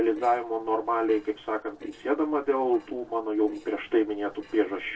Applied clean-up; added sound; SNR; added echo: neural separator model SepFormer DNS4.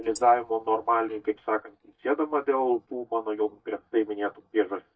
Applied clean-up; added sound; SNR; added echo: neural mask model DeepFilterNet 3.